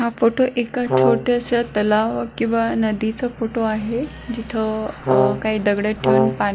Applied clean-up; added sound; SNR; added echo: none; Brass instrument; -1 dB; none.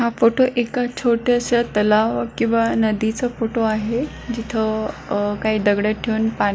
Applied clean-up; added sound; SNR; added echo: none; none; none; none.